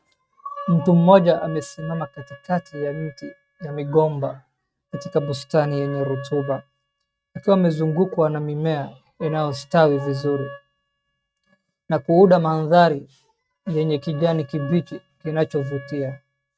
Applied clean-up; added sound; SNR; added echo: neural mask model RNNoise.